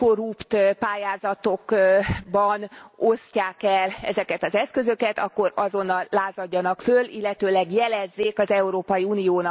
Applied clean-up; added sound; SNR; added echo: none; none; none; none.